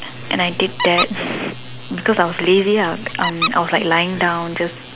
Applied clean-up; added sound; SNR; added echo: none; Squeak; 9 dB; none.